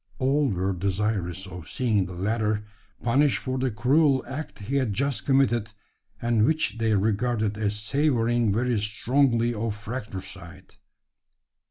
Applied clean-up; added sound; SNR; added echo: none; none; none; none.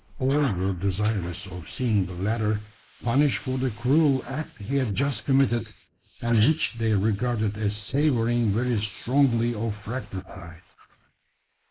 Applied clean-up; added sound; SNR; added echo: neural mask model Resemble Enhance denoiser.